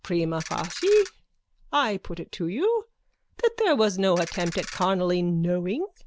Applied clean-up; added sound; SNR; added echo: none; Ratchet, pawl; 13 dB; none.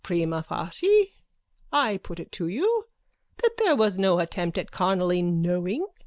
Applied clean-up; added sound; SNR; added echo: none; none; none; none.